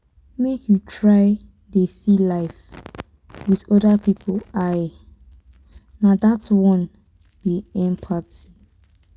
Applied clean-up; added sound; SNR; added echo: none; none; none; none.